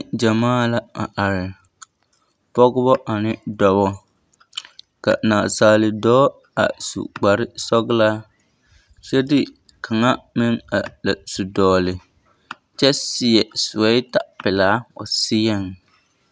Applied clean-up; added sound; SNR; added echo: none; none; none; none.